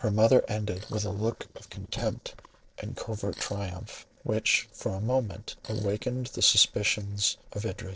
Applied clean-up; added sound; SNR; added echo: neural separator model SepFormer DNS4.